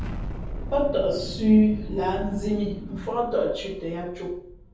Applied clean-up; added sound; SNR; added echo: none; Explosion; 9 dB; reverberation time 0.6 s.